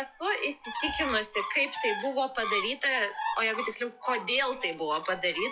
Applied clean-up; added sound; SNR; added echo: classical method log-MMSE.